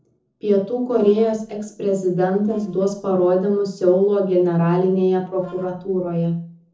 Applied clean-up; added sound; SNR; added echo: neural separator model SepFormer DNS4.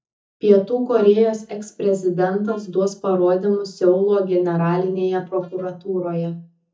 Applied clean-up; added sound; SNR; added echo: neural mask model DeepFilterNet 3.